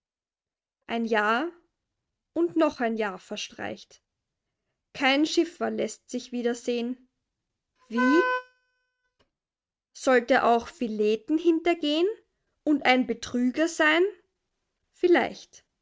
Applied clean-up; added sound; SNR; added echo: neural mask model RNNoise.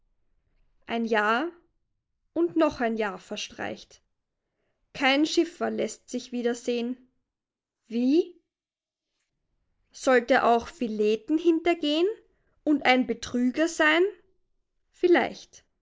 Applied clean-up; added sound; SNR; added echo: neural mask model Resemble Enhance denoiser.